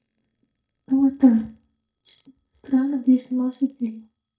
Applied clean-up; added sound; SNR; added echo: neural mask model DeepFilterNet 3.